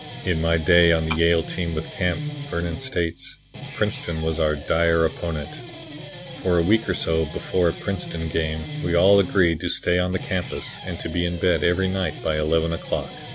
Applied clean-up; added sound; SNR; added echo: none; Guitar + Tap / Glass; 12 dB; none.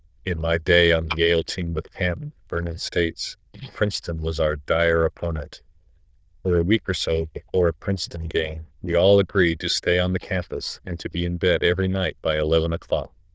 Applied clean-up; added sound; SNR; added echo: neural diffusion model UNIVERSE++.